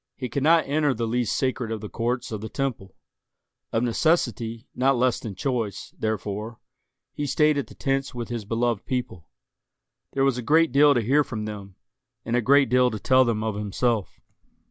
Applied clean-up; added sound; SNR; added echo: none; none; none; none.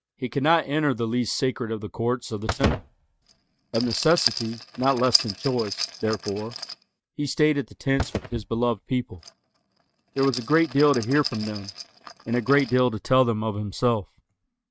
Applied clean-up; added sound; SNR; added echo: neural mask model RNNoise.